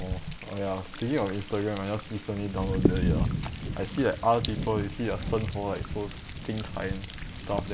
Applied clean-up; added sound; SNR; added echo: none; Thunder; 1 dB; none.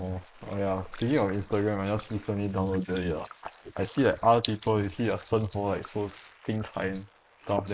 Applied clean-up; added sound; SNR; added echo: neural mask model Resemble Enhance denoiser.